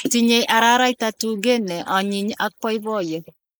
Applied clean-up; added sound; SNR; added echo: neural mask model Resemble Enhance denoiser.